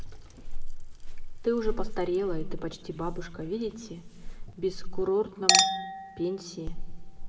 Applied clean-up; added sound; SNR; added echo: none; Chink, clink; -3 dB; reverberation time 2.4 s.